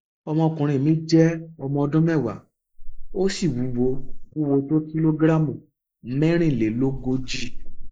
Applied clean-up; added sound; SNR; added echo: neural mask model Resemble Enhance denoiser.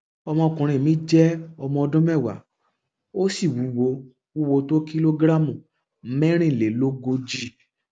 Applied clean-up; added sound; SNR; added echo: none; none; none; none.